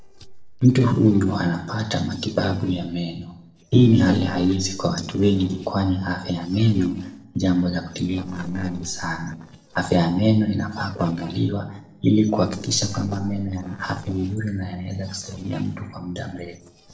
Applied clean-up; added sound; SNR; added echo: neural separator model SepFormer DNS4.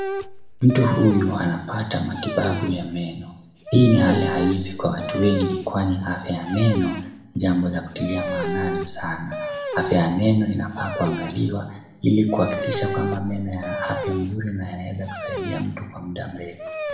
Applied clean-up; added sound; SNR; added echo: none; Dog; 8 dB; reverberation time 0.8 s.